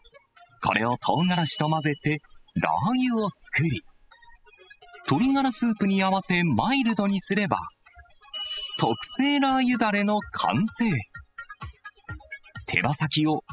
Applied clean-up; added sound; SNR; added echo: classical method spectral subtraction.